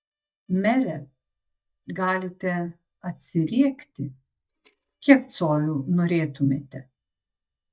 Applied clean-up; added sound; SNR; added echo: neural mask model DeepFilterNet 3.